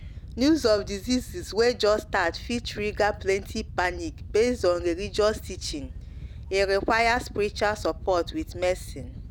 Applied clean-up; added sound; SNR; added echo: none; Wind / Boat, Water vehicle; 12 dB; none.